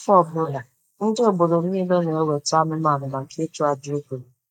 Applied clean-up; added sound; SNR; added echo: neural mask model Resemble Enhance denoiser.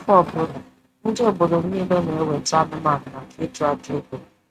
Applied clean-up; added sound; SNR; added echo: neural mask model RNNoise.